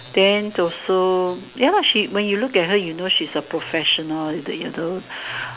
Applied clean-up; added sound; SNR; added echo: none; none; none; none.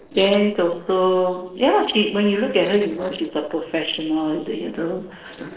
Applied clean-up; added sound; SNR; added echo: neural separator model SepFormer DNS4.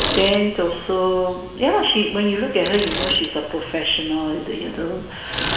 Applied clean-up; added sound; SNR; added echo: none; Bicycle; 9 dB; reverberation time 1.3 s.